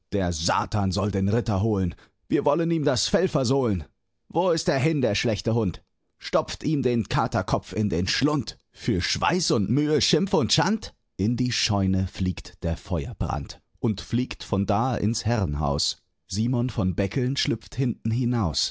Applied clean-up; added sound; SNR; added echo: none; none; none; none.